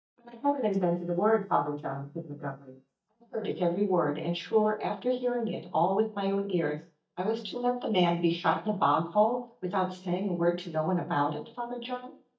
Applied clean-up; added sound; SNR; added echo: neural mask model DeepFilterNet 3.